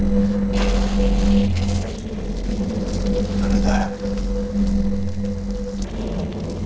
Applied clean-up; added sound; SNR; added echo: neural separator model SepFormer DNS4.